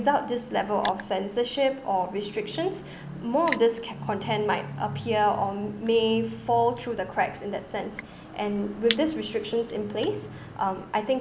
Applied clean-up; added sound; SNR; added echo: none; Crushing; 17 dB; none.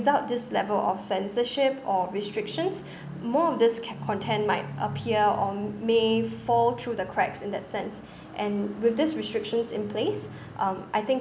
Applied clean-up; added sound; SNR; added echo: none; none; none; none.